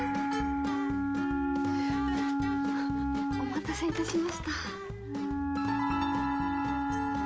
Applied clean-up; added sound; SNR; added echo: none; Wind instrument, woodwind instrument; -4 dB; none.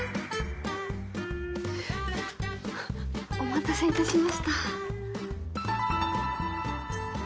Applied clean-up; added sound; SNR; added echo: none; none; none; none.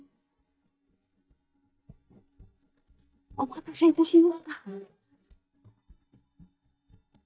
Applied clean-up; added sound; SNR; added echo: neural mask model DeepFilterNet 3.